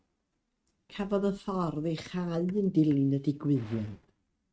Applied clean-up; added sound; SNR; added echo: neural mask model RNNoise.